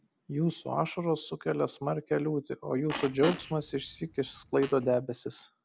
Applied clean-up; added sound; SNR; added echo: none; Fart; 10 dB; none.